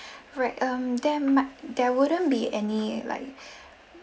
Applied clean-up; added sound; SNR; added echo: none; none; none; none.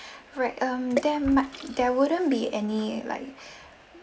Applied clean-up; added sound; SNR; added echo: none; Water / Splash, splatter; 11 dB; none.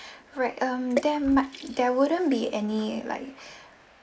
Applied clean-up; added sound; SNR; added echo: neural mask model Resemble Enhance denoiser.